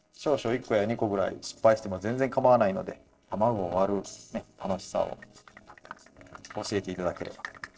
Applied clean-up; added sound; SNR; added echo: neural separator model SepFormer DNS4.